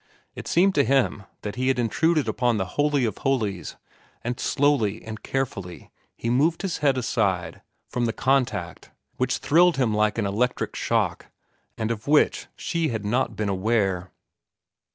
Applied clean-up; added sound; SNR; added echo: none; none; none; none.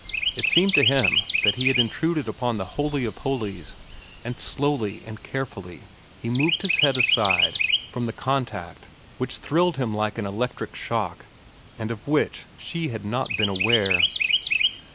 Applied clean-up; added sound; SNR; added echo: none; Chirp, tweet; 1 dB; none.